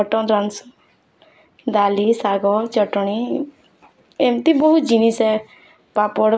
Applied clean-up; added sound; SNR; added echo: none; none; none; none.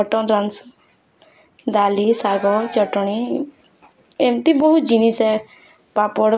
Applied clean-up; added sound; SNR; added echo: none; Cheering; 17 dB; none.